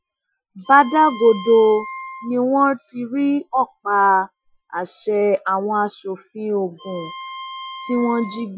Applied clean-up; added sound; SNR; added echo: classical method Wiener filter.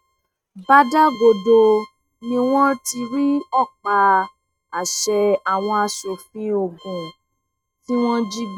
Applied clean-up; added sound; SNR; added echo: neural mask model RNNoise.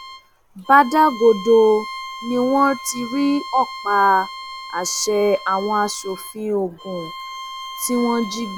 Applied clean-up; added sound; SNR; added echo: none; Bowed string instrument; 14 dB; none.